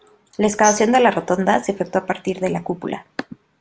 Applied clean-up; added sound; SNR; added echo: none; Tambourine; 12 dB; none.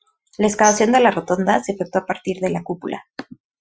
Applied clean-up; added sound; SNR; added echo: classical method Wiener filter.